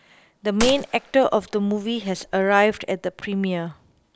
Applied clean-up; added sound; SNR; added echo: none; Gunshot, gunfire; 12 dB; none.